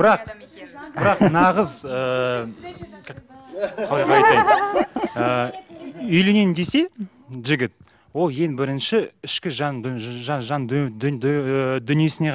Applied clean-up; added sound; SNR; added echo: none; none; none; none.